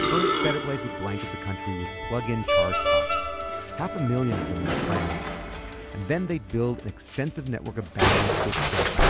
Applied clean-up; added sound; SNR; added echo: none; Musical instrument; -3 dB; none.